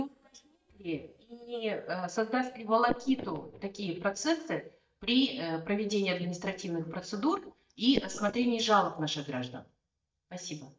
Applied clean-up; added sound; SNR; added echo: neural mask model DeepFilterNet 3.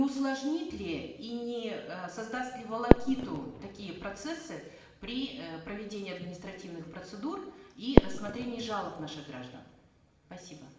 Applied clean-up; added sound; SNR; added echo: none; Fireworks; -3 dB; reverberation time 0.8 s.